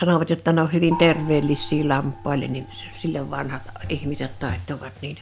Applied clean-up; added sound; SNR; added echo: none; Gong; 13 dB; none.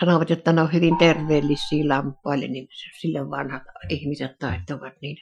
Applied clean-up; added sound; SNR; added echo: classical method Wiener filter.